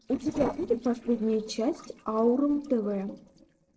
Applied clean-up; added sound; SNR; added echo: neural separator model SepFormer DNS4.